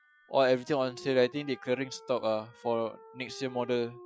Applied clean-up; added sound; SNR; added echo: classical method Wiener filter.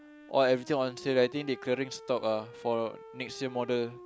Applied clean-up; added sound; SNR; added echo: none; Wind instrument, woodwind instrument; 18 dB; none.